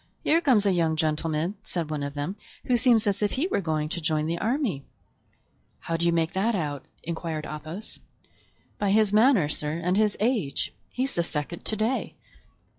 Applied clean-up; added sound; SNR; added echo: classical method log-MMSE.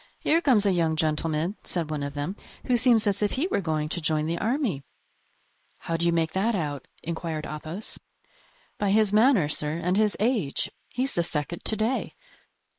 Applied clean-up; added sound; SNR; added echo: neural mask model Resemble Enhance denoiser.